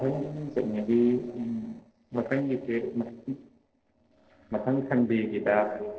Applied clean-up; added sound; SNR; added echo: neural separator model SepFormer DNS4.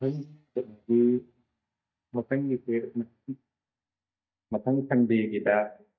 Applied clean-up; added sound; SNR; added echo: neural mask model DeepFilterNet 3.